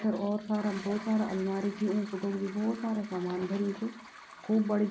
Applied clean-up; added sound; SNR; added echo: none; Toilet flush; 17 dB; none.